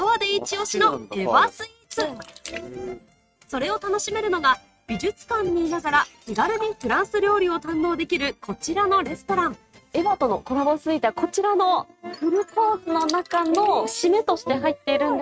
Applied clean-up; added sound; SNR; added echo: neural mask model RNNoise.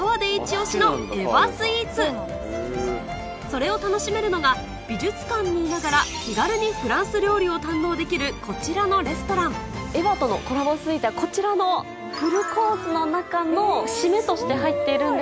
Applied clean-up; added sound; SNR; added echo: none; none; none; none.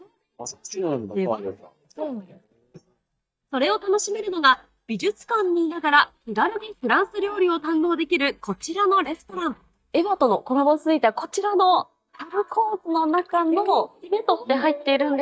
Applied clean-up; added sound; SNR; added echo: neural mask model DeepFilterNet 3.